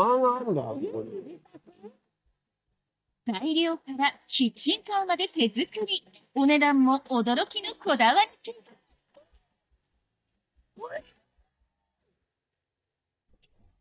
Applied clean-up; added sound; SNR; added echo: neural mask model DeepFilterNet 3.